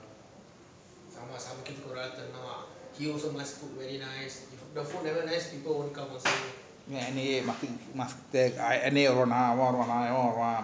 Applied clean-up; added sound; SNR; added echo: none; none; none; none.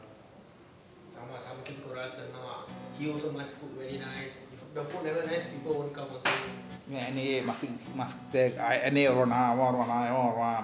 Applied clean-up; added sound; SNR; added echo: none; Guitar; 18 dB; none.